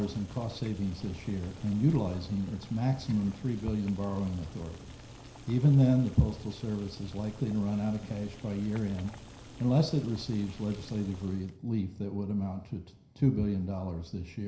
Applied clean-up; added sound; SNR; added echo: none; Boiling; 18 dB; reverberation time 0.5 s.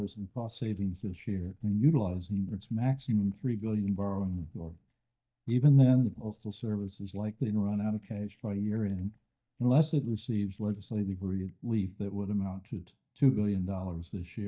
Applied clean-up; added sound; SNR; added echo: neural mask model DeepFilterNet 3.